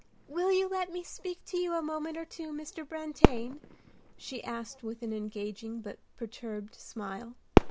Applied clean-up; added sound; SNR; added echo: none; Fireworks; -3 dB; none.